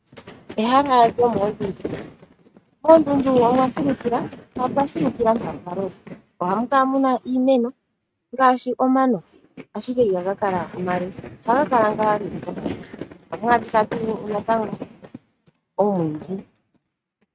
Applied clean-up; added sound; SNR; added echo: neural mask model RNNoise.